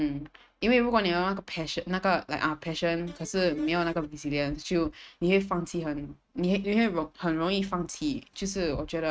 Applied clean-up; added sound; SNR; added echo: neural mask model RNNoise.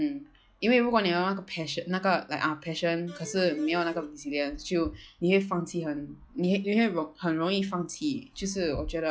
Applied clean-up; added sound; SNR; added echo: classical method log-MMSE.